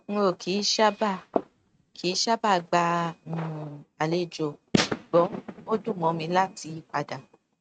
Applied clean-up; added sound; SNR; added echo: neural mask model RNNoise.